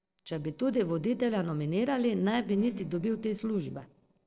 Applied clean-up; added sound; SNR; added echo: neural separator model SepFormer DNS4.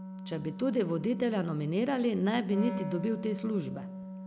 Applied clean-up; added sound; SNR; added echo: none; Wind instrument, woodwind instrument; 10 dB; none.